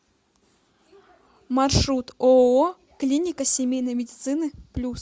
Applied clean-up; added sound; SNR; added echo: none; none; none; none.